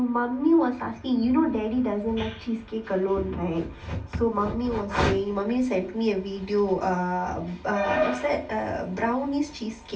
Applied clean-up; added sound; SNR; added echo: none; none; none; reverberation time 0.3 s.